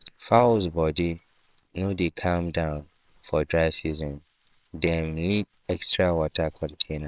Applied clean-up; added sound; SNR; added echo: neural separator model SepFormer WHAMR!.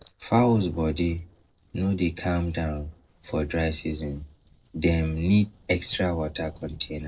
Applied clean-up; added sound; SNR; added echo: neural separator model SepFormer DNS4.